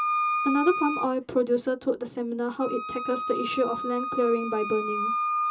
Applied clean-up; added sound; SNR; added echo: none; Wind instrument, woodwind instrument; 3 dB; reverberation time 0.2 s.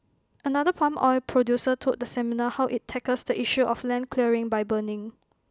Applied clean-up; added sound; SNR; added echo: none; none; none; none.